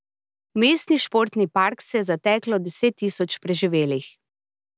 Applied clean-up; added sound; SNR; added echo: none; none; none; none.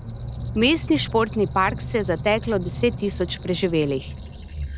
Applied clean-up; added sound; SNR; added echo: none; Squeak; 8 dB; none.